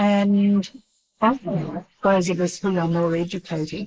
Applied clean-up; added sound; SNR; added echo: neural mask model Resemble Enhance denoiser.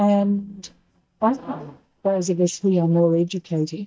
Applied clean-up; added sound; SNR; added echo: neural mask model DeepFilterNet 3.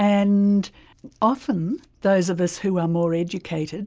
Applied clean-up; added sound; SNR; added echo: none; none; none; none.